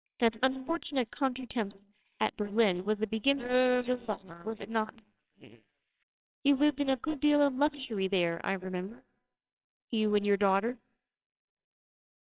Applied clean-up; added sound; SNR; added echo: neural separator model SepFormer WHAMR!.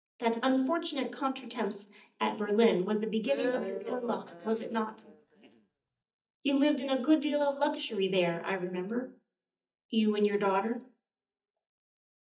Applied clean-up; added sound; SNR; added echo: neural mask model DeepFilterNet 3.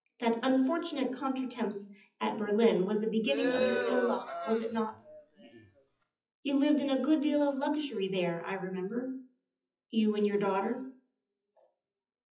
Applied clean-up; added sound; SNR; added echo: classical method WPE with log-MMSE.